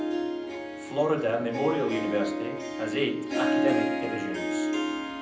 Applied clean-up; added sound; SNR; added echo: none; Harp; -1 dB; reverberation time 0.6 s.